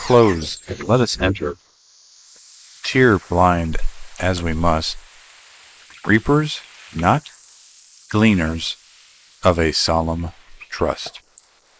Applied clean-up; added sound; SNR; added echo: neural mask model Resemble Enhance denoiser.